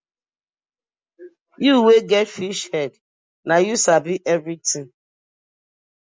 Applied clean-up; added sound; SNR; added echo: none; none; none; none.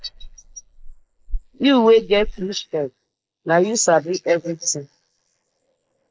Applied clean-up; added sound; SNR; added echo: neural mask model Resemble Enhance denoiser.